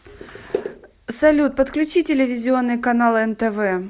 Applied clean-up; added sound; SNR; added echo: none; none; none; none.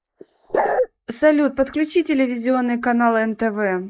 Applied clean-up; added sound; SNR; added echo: neural mask model Resemble Enhance denoiser.